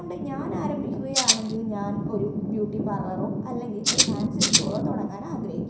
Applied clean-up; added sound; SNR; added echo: none; Rattle (instrument); -5 dB; reverberation time 0.7 s.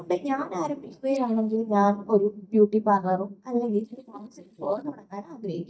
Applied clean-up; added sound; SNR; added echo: neural mask model DeepFilterNet 3.